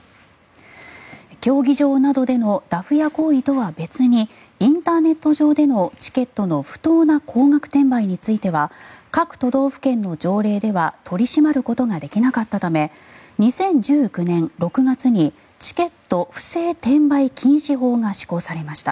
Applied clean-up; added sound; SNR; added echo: none; none; none; none.